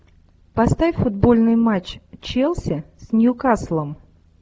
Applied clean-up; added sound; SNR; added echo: none; none; none; none.